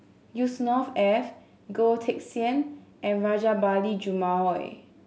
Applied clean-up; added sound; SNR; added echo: none; none; none; none.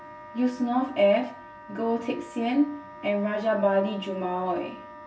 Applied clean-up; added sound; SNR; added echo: none; Wind instrument, woodwind instrument; 17 dB; reverberation time 0.1 s.